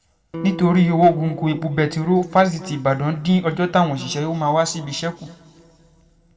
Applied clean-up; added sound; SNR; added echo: none; Electric guitar; 13 dB; reverberation time 1.3 s.